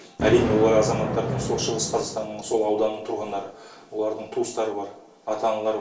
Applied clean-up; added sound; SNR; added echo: none; Thunder; 7 dB; reverberation time 0.3 s.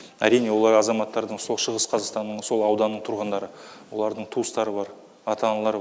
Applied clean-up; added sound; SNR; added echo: none; none; none; none.